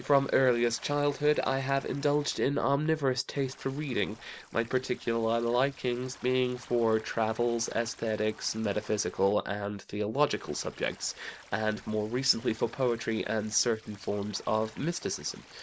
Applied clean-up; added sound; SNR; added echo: neural mask model Resemble Enhance denoiser.